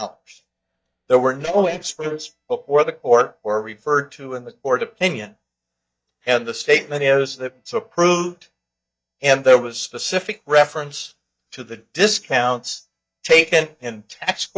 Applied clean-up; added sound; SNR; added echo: neural mask model DeepFilterNet 3.